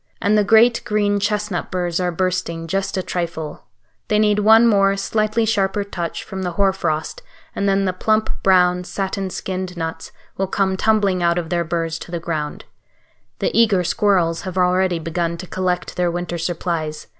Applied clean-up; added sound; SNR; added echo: none; none; none; none.